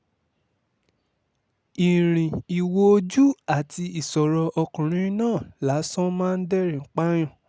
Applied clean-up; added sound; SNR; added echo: none; none; none; none.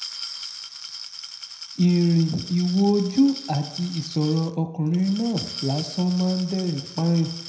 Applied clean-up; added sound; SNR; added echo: none; Glass; 13 dB; reverberation time 0.7 s.